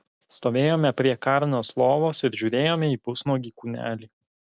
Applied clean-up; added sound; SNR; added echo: none; none; none; none.